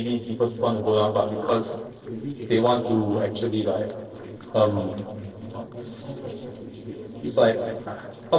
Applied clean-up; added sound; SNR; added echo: neural separator model SepFormer DNS4.